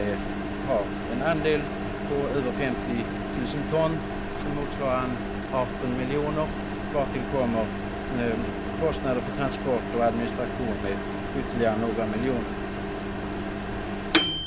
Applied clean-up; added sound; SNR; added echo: none; Microwave oven; 1 dB; none.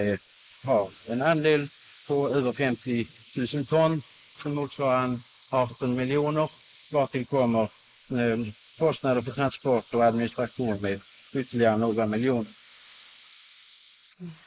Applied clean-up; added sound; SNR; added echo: neural mask model Resemble Enhance denoiser.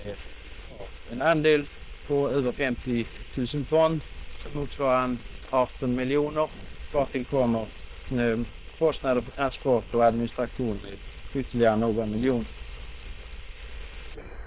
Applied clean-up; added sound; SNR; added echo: neural separator model SepFormer WHAM!.